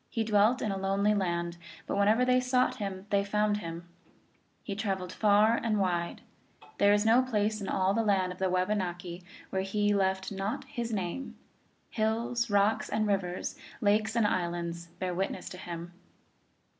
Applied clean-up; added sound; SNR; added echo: none; none; none; none.